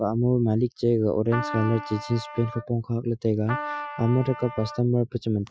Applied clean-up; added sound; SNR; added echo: classical method Wiener filter.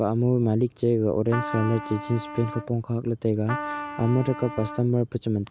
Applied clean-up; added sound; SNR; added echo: none; Trumpet; 11 dB; none.